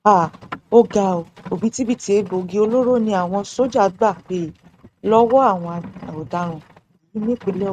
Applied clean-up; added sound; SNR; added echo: neural mask model RNNoise.